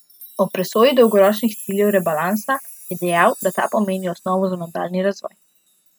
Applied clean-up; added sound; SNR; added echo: none; Chime; 18 dB; none.